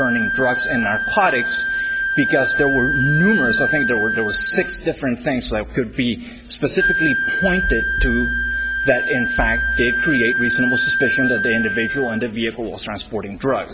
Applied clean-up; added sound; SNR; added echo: none; Wind instrument, woodwind instrument; 0 dB; none.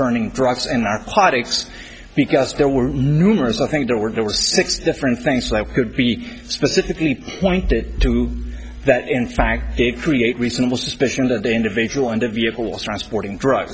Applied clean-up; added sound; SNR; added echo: none; none; none; none.